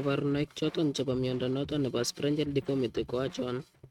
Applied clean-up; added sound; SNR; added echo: neural mask model RNNoise.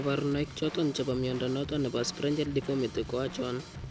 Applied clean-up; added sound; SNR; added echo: none; Drum / Drum kit; 12 dB; none.